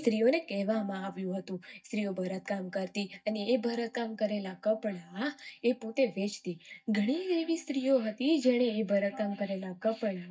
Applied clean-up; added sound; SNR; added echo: neural mask model DeepFilterNet 3.